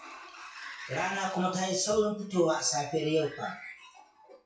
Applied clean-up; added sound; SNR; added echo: classical method WPE with log-MMSE.